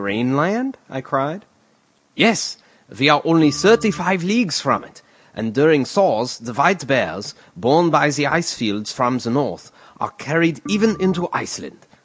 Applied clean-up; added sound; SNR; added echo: none; Organ; 17 dB; none.